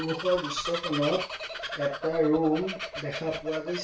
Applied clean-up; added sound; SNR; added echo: none; Bird vocalization, bird call, bird song; 7 dB; reverberation time 0.2 s.